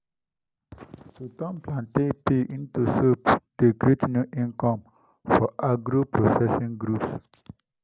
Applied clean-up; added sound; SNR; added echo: none; none; none; none.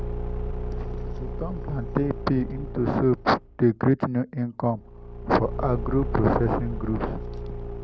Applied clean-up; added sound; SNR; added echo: none; Engine / Car; 6 dB; none.